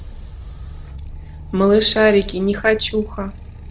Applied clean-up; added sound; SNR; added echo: none; Motorcycle; 13 dB; none.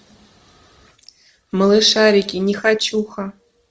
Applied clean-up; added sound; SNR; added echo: none; none; none; none.